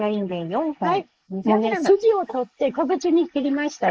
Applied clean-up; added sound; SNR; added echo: neural mask model Resemble Enhance denoiser.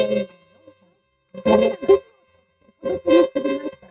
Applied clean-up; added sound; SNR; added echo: neural mask model RNNoise.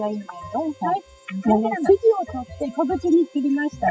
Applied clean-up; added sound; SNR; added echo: classical method spectral subtraction.